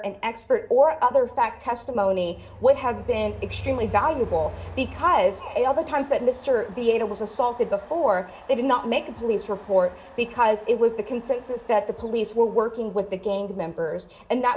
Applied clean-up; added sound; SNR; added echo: none; Train; 19 dB; reverberation time 1.2 s.